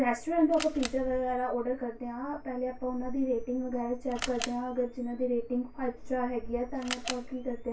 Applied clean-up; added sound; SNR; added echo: none; Camera; 14 dB; reverberation time 0.2 s.